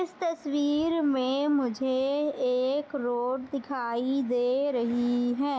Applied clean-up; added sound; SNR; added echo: none; none; none; none.